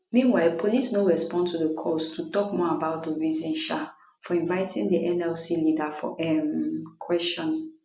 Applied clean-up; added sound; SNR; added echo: none; none; none; none.